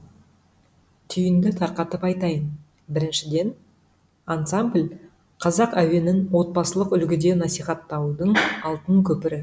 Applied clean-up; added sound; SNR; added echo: none; none; none; none.